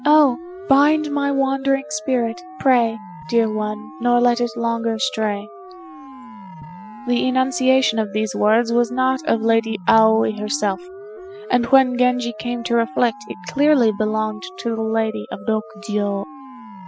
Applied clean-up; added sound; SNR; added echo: classical method spectral subtraction.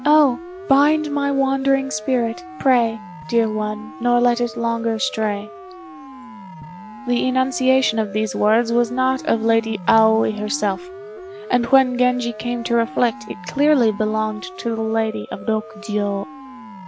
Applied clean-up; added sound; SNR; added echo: none; Siren; 15 dB; none.